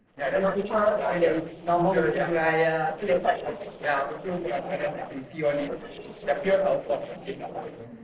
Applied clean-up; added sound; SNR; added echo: neural separator model SepFormer DNS4.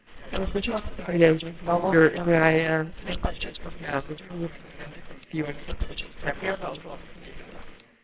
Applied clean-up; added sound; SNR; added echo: neural separator model SepFormer WHAMR!.